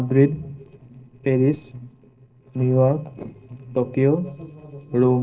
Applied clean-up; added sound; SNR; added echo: neural separator model SepFormer DNS4.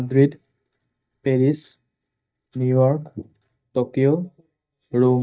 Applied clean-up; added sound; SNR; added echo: neural mask model DeepFilterNet 3.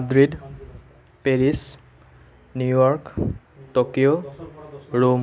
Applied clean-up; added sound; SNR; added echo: none; none; none; none.